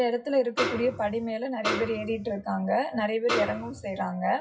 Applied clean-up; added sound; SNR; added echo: classical method WPE with log-MMSE.